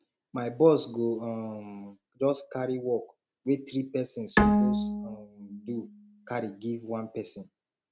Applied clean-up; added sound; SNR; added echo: none; Bowed string instrument; -2 dB; none.